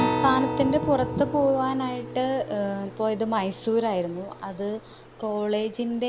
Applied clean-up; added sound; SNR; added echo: none; Acoustic guitar; 7 dB; none.